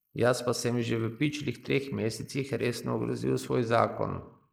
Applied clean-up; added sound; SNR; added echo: neural mask model Resemble Enhance denoiser.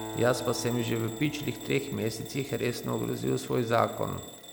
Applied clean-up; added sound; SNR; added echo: none; Acoustic guitar + Alarm / Bell; 12 dB; none.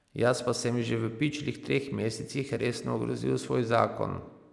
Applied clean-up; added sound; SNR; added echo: none; none; none; none.